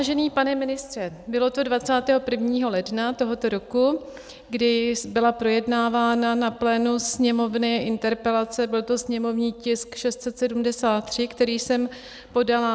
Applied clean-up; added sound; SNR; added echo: none; none; none; none.